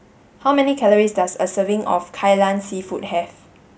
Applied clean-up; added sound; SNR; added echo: none; none; none; none.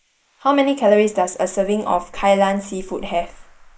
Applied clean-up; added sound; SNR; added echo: neural mask model Resemble Enhance denoiser.